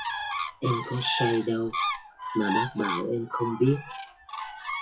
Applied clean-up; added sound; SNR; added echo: classical method WPE with log-MMSE.